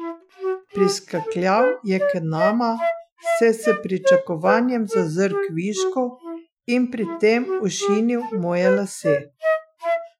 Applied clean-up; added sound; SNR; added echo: classical method Wiener filter.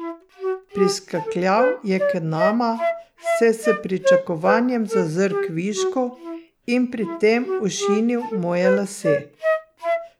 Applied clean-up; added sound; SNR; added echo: none; Wind instrument, woodwind instrument; 2 dB; none.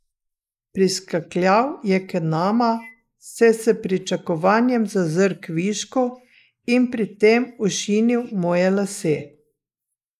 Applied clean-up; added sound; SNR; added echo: neural mask model Resemble Enhance denoiser.